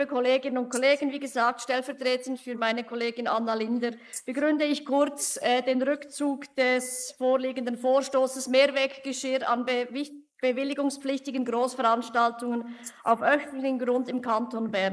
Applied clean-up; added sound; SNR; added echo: neural mask model Resemble Enhance denoiser.